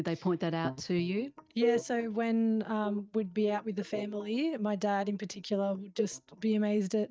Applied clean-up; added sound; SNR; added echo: neural mask model DeepFilterNet 3.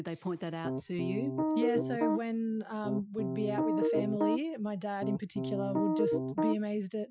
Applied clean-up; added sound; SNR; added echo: classical method Wiener filter.